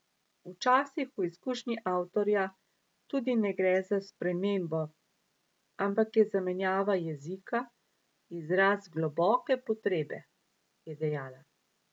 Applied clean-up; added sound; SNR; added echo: none; none; none; none.